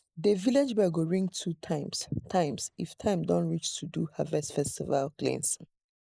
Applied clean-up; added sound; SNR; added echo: neural mask model Resemble Enhance denoiser.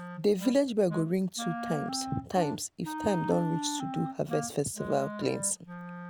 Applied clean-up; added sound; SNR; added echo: none; Wind instrument, woodwind instrument; 8 dB; none.